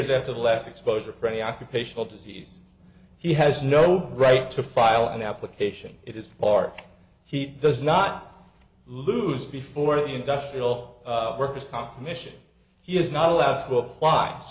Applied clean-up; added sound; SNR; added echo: none; none; none; none.